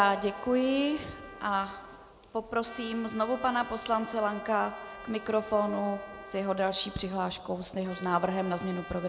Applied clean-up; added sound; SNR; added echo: none; Trumpet; 16 dB; none.